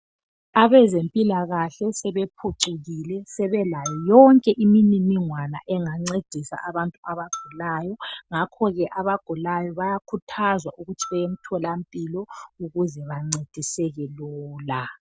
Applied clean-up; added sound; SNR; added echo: none; Marimba, xylophone; 20 dB; none.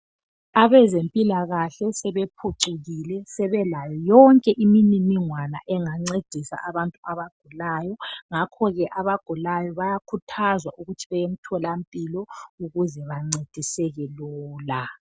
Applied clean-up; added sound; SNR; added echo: none; none; none; none.